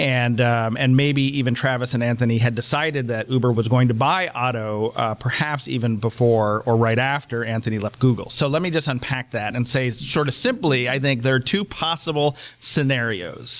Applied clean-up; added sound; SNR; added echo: none; none; none; none.